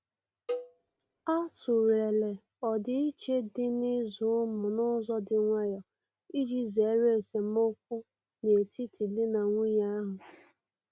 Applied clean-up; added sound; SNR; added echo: none; Cowbell; 12 dB; none.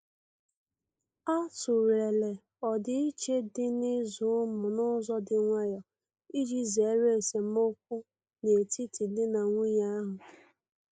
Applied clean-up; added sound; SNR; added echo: neural mask model Resemble Enhance denoiser.